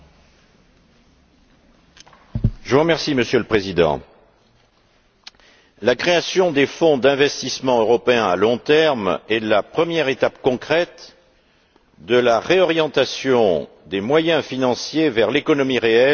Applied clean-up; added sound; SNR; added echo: none; none; none; none.